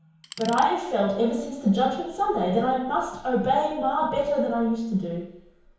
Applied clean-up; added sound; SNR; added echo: none; Tools; 17 dB; reverberation time 1.0 s.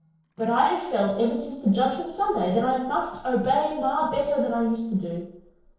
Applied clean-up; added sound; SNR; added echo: neural separator model SepFormer DNS4.